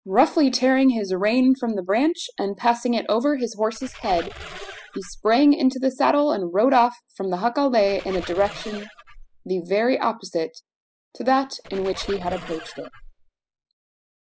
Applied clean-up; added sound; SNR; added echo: classical method spectral subtraction.